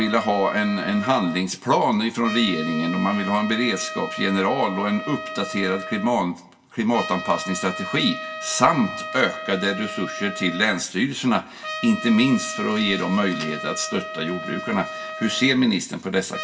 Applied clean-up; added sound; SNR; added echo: none; Trumpet; 10 dB; reverberation time 0.1 s.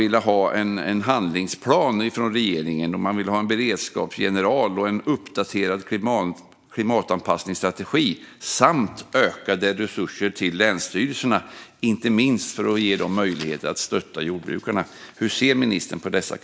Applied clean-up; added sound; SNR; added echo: none; none; none; none.